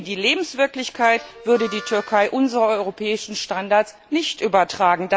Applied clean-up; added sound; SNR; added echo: none; Harmonica; 18 dB; none.